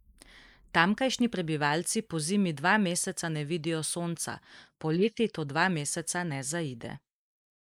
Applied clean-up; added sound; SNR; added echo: neural mask model Resemble Enhance denoiser.